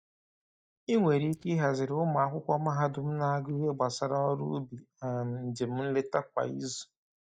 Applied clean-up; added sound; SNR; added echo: neural mask model DeepFilterNet 3.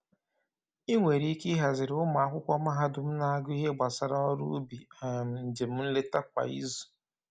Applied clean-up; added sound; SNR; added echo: none; none; none; none.